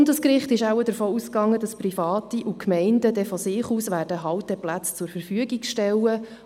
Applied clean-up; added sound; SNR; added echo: none; none; none; none.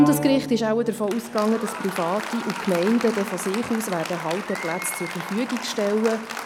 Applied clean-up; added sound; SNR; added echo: none; Applause; 8 dB; none.